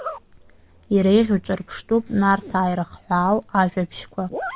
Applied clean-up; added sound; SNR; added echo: none; Zipper (clothing); 17 dB; none.